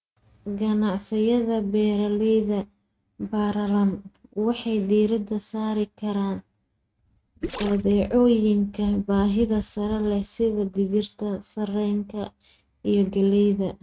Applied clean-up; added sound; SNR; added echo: neural mask model RNNoise.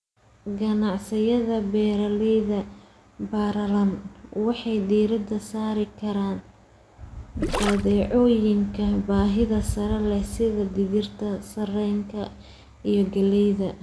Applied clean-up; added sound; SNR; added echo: none; Gurgling; 6 dB; none.